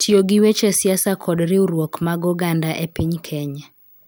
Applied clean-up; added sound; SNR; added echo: none; none; none; none.